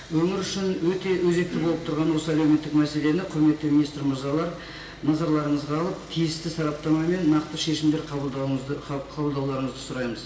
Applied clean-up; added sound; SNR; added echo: none; Sawing; 19 dB; reverberation time 0.8 s.